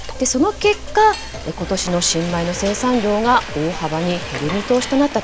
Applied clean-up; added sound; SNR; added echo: none; Frying (food); 11 dB; none.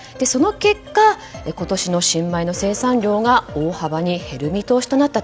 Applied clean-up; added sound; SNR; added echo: none; none; none; none.